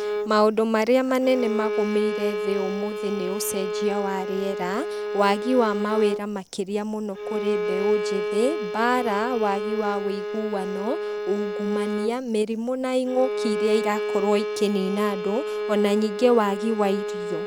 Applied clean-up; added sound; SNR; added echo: none; Bowed string instrument; 4 dB; none.